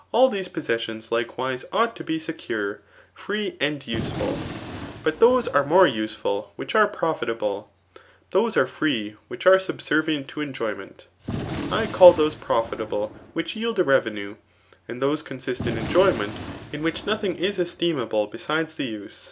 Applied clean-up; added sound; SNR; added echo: none; Gunshot, gunfire; 10 dB; none.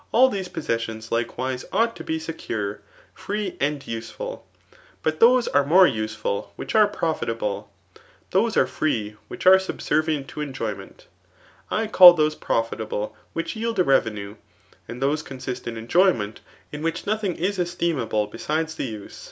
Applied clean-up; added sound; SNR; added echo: none; none; none; none.